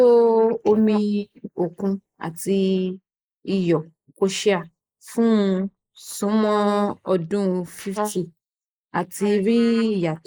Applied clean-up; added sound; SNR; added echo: neural mask model Resemble Enhance denoiser.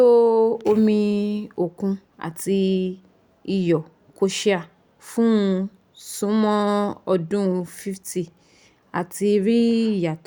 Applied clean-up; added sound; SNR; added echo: none; none; none; none.